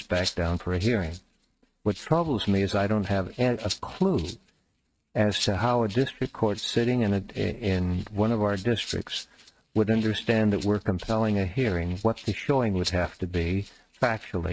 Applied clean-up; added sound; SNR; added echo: neural mask model RNNoise.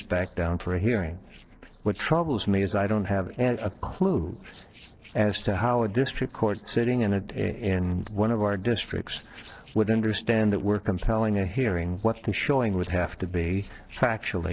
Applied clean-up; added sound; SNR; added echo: neural separator model SepFormer DNS4.